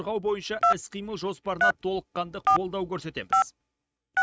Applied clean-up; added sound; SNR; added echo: neural mask model RNNoise.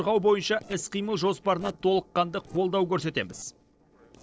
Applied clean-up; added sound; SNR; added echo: neural separator model SepFormer DNS4.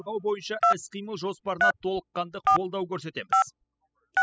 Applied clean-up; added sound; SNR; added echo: classical method spectral subtraction.